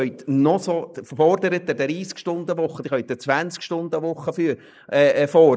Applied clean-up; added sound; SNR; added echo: neural mask model Resemble Enhance denoiser.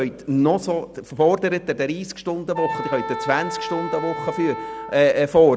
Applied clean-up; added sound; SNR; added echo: none; Wind instrument, woodwind instrument; 9 dB; none.